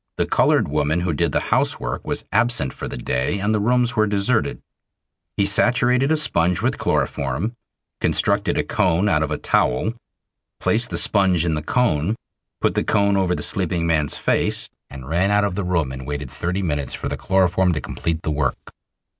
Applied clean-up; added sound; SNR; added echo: none; none; none; none.